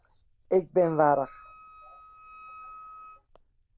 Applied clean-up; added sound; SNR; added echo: neural diffusion model UNIVERSE++.